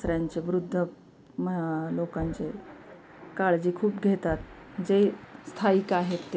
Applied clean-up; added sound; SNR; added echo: none; Knock; 19 dB; none.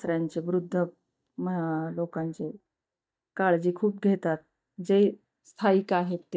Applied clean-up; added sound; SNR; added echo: neural mask model DeepFilterNet 3.